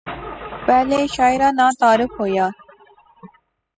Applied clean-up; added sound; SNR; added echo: classical method spectral subtraction.